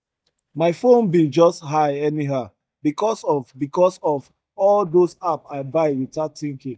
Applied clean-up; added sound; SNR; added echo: neural mask model DeepFilterNet 3.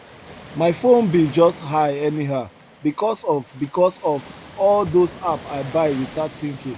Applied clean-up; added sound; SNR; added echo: none; Waves, surf; 19 dB; none.